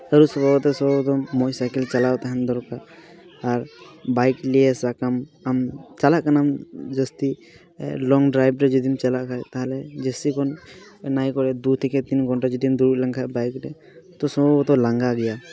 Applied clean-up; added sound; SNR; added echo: none; none; none; none.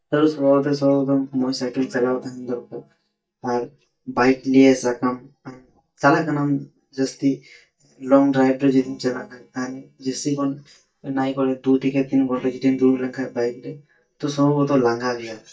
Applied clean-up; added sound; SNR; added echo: neural mask model DeepFilterNet 3.